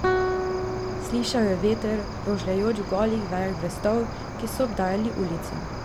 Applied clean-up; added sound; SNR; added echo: none; Guitar + Cricket; 3 dB; none.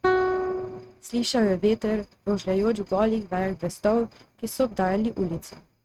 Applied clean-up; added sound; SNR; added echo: neural mask model RNNoise.